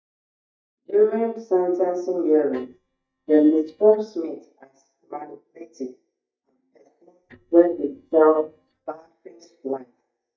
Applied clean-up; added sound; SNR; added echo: neural mask model DeepFilterNet 3.